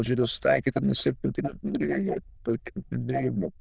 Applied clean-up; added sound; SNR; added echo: neural diffusion model UNIVERSE++.